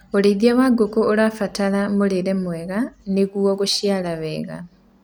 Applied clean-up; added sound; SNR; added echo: none; none; none; none.